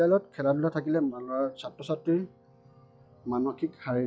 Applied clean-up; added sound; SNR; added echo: classical method log-MMSE.